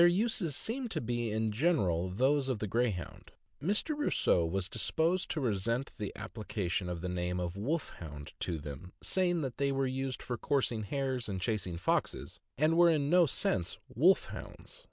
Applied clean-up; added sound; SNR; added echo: none; none; none; none.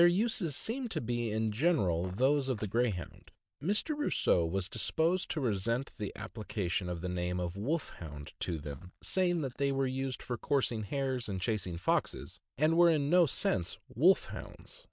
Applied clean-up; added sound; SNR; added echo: neural mask model DeepFilterNet 3.